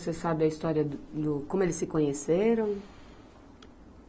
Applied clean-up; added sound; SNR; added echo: none; none; none; none.